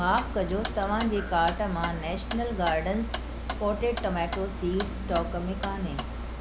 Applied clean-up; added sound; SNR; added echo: none; Clock; 3 dB; none.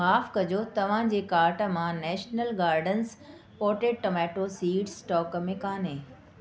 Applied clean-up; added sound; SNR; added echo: none; none; none; none.